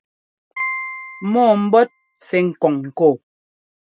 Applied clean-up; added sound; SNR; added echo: none; Piano; 11 dB; none.